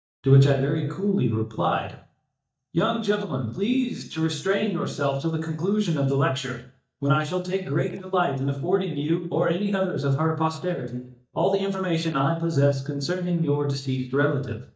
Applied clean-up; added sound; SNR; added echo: neural mask model DeepFilterNet 3.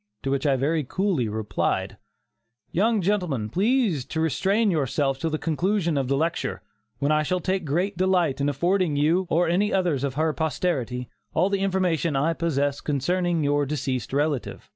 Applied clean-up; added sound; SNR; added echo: none; none; none; none.